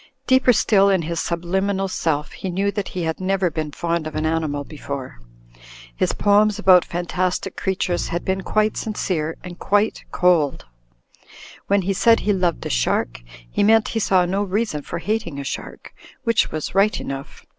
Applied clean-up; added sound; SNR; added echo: none; Bowed string instrument; 18 dB; none.